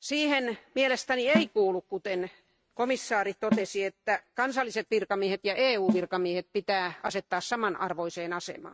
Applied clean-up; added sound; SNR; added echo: neural mask model RNNoise.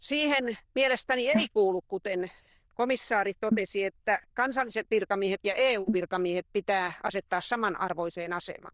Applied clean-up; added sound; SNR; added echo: neural diffusion model UNIVERSE++.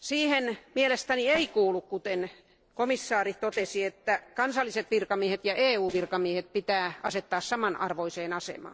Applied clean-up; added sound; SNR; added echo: neural separator model SepFormer DNS4.